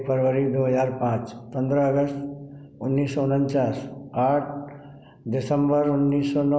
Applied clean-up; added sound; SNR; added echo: none; none; none; none.